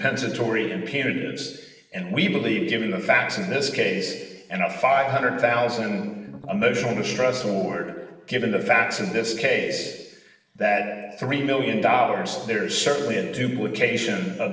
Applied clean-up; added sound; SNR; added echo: neural separator model SepFormer DNS4.